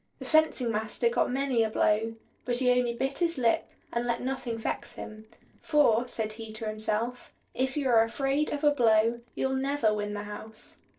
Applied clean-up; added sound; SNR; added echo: neural separator model SepFormer DNS4.